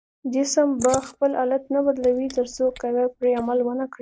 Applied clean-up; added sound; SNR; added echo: neural mask model Resemble Enhance denoiser.